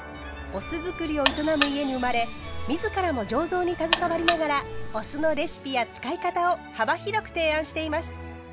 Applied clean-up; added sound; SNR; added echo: none; Alarm; 5 dB; none.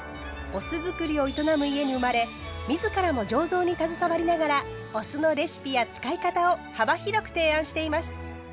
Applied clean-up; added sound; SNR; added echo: none; none; none; none.